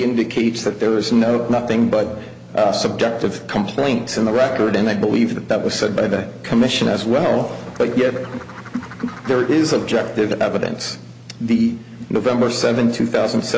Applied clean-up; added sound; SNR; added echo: none; Bird; 18 dB; none.